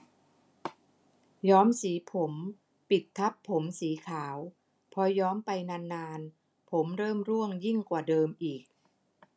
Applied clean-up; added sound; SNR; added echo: none; none; none; none.